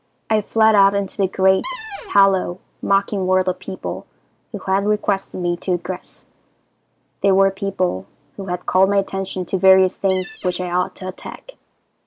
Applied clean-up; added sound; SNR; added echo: neural mask model Resemble Enhance denoiser.